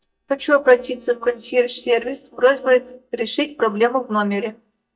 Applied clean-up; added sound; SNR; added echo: neural mask model DeepFilterNet 3.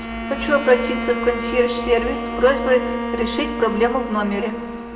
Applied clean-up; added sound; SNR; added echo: none; Bowed string instrument; 6 dB; reverberation time 1.0 s.